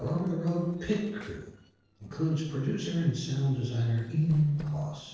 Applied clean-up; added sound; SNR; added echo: neural separator model SepFormer DNS4.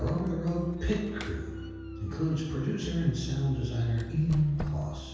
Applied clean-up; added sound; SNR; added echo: none; Squeak; 16 dB; reverberation time 1.2 s.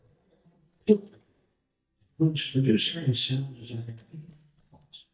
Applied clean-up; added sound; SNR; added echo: neural mask model DeepFilterNet 3.